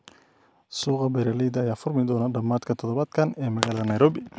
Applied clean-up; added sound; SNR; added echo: none; none; none; none.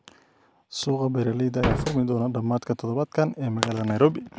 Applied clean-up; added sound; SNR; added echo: none; Slam; 1 dB; none.